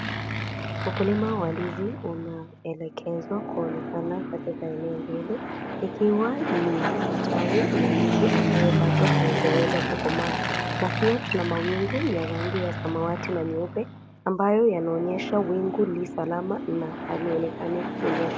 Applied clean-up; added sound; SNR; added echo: none; Fixed-wing aircraft, airplane; 0 dB; none.